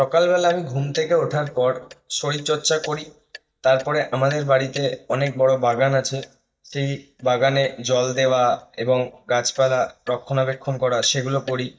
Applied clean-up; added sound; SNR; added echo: neural mask model DeepFilterNet 3.